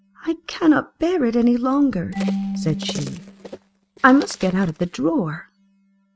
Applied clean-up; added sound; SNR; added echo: neural mask model RNNoise.